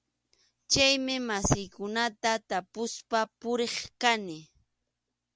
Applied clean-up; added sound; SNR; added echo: none; none; none; none.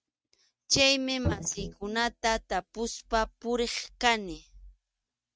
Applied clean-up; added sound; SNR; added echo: neural mask model RNNoise.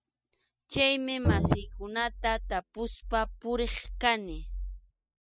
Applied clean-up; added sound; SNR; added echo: classical method spectral subtraction.